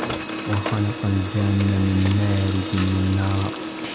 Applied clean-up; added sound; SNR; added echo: none; Printer; 7 dB; none.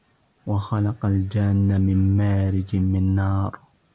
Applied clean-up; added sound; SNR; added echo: none; none; none; none.